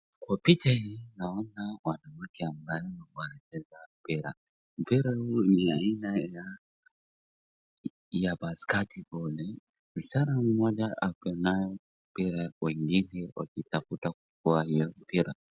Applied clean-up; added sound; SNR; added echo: none; none; none; none.